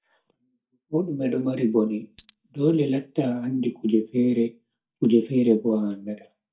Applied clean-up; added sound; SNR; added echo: neural mask model DeepFilterNet 3.